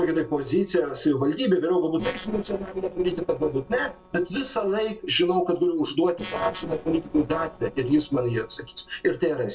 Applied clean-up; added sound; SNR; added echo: neural separator model SepFormer DNS4.